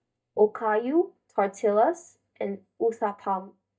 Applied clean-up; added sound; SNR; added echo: neural mask model DeepFilterNet 3.